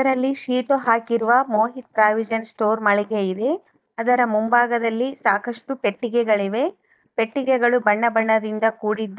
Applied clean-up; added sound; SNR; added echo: neural mask model DeepFilterNet 3.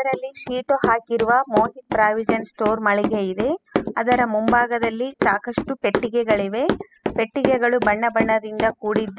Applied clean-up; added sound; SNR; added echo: classical method spectral subtraction.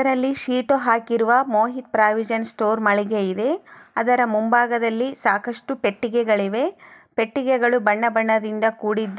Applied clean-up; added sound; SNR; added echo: none; none; none; none.